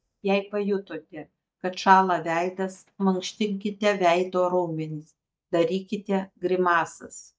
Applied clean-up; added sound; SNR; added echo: neural mask model DeepFilterNet 3.